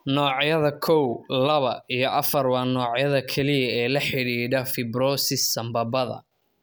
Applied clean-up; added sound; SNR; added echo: none; none; none; none.